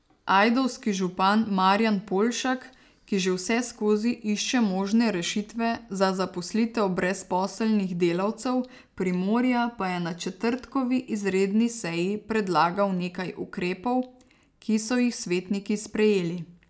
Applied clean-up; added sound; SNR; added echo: none; none; none; none.